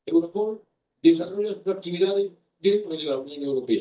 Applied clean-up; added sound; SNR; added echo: neural mask model DeepFilterNet 3.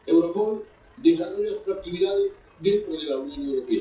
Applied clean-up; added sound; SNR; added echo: classical method WPE with log-MMSE.